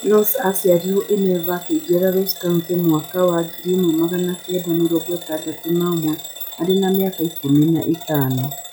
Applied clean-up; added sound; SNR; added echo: classical method log-MMSE.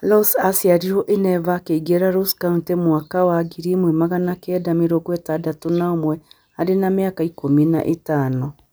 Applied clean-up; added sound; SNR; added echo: none; none; none; none.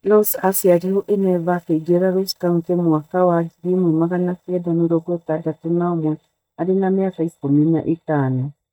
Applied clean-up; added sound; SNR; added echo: neural mask model DeepFilterNet 3.